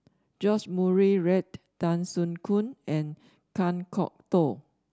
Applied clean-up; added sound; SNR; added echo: none; none; none; none.